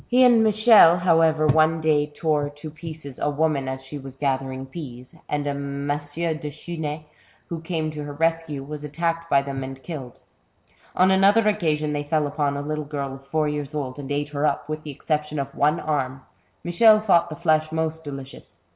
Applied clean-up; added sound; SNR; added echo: none; none; none; none.